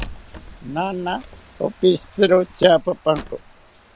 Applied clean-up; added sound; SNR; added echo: none; Wood; 18 dB; none.